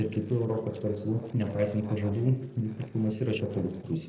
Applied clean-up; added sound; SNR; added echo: neural separator model SepFormer DNS4.